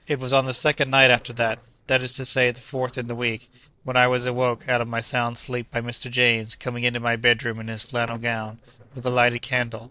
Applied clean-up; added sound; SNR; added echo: neural separator model SepFormer DNS4.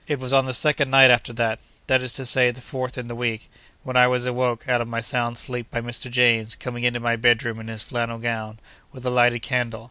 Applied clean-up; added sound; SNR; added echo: none; none; none; none.